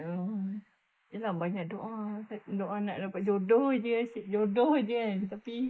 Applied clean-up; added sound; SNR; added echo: neural mask model Resemble Enhance denoiser.